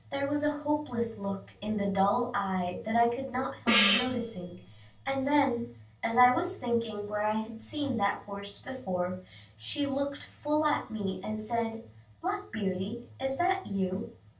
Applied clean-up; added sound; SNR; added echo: none; Gong; -1 dB; reverberation time 0.2 s.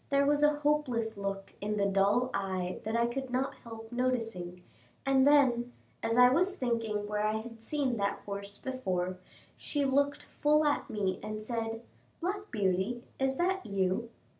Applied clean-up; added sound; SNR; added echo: none; none; none; none.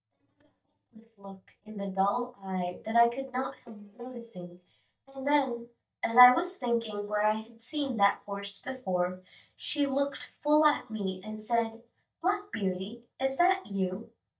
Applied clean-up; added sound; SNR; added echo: neural mask model DeepFilterNet 3.